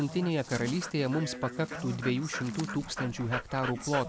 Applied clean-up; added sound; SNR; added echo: none; Dog; 10 dB; none.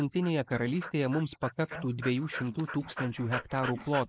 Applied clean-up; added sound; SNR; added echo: neural mask model Resemble Enhance denoiser.